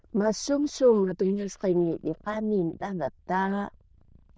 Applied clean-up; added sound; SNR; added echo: neural diffusion model UNIVERSE++.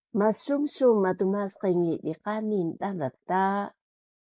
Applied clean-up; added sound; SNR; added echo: neural mask model Resemble Enhance denoiser.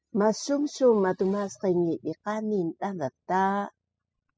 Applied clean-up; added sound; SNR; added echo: classical method spectral subtraction.